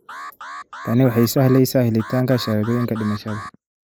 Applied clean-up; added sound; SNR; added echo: neural mask model Resemble Enhance denoiser.